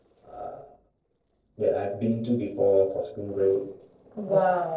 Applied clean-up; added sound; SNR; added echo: neural separator model SepFormer DNS4.